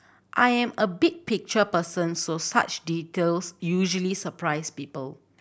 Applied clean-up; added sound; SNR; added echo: none; none; none; none.